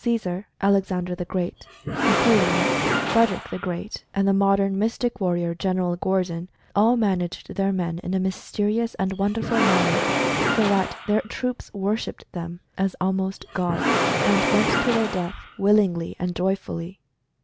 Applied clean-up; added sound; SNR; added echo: none; Engine / Mechanisms; 1 dB; none.